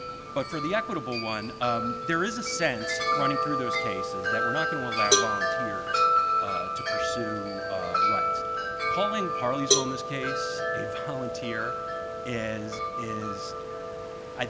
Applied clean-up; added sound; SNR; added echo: none; Cowbell + Wind chime; -5 dB; none.